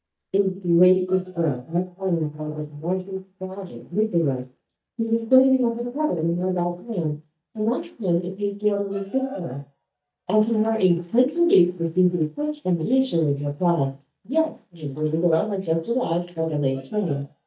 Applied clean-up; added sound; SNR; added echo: neural mask model DeepFilterNet 3.